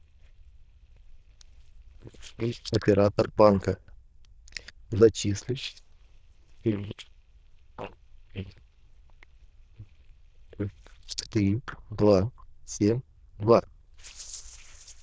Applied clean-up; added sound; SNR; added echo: neural diffusion model UNIVERSE++.